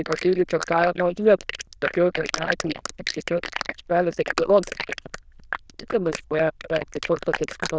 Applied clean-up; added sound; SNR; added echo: neural diffusion model UNIVERSE++.